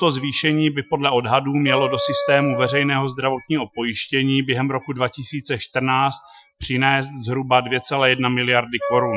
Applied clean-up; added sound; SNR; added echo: classical method Wiener filter.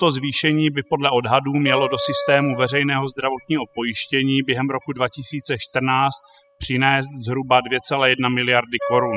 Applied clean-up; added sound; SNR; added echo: classical method spectral subtraction.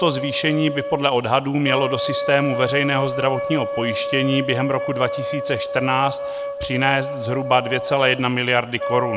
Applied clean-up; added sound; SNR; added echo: none; Wind instrument, woodwind instrument; 6 dB; none.